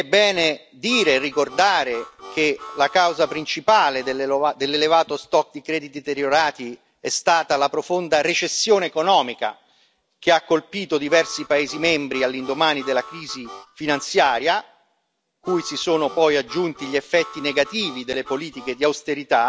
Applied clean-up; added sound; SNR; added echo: none; Harmonica; 18 dB; none.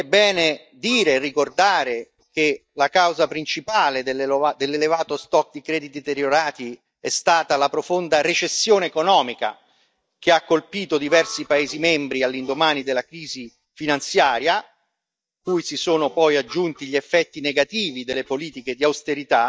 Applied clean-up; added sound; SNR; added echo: neural mask model DeepFilterNet 3.